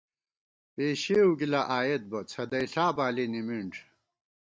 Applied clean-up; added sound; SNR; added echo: none; none; none; none.